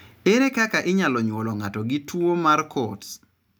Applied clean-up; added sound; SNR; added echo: none; none; none; none.